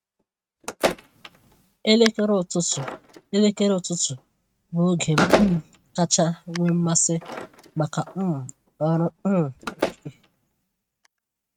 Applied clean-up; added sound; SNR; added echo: neural mask model RNNoise.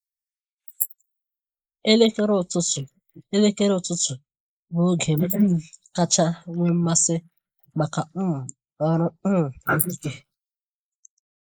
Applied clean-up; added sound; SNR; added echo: neural mask model Resemble Enhance denoiser.